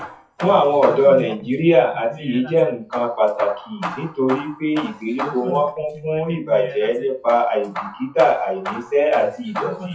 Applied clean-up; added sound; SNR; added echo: classical method WPE with log-MMSE.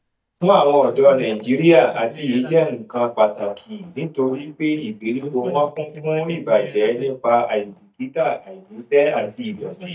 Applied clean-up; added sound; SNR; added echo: neural mask model DeepFilterNet 3.